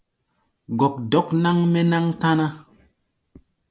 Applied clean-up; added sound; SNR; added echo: none; none; none; none.